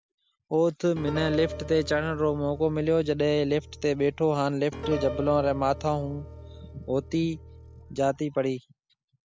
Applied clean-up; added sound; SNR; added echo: none; Piano; 12 dB; none.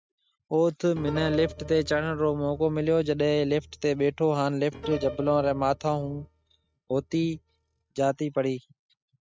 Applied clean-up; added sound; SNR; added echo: neural mask model RNNoise.